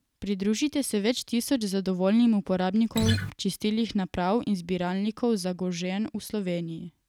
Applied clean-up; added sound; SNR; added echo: none; Acoustic guitar; 0 dB; none.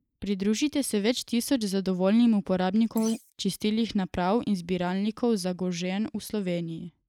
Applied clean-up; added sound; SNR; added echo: neural mask model Resemble Enhance denoiser.